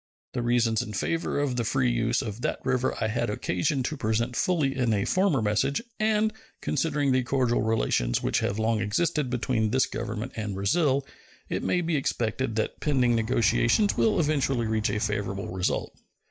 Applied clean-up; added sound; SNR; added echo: neural mask model DeepFilterNet 3.